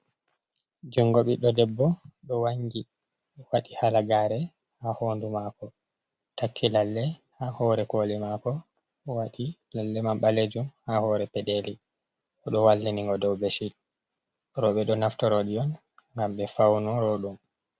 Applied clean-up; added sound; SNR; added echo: none; none; none; none.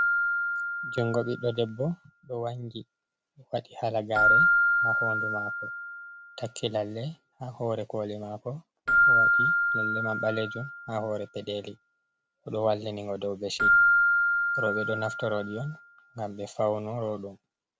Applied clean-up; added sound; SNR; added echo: none; Keyboard (musical); -5 dB; none.